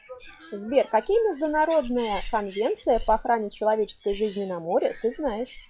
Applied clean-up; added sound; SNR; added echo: classical method log-MMSE.